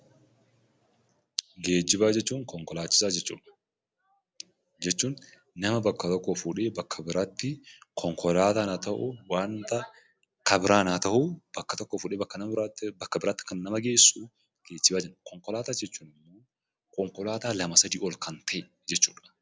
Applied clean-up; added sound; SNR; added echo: none; none; none; none.